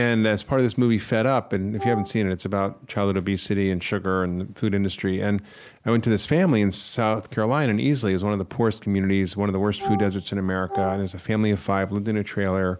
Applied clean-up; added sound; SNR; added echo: none; Wind instrument, woodwind instrument; 8 dB; none.